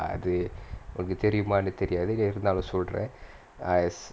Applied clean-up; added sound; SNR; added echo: none; none; none; none.